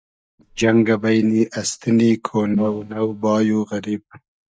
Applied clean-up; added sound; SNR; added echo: neural mask model DeepFilterNet 3.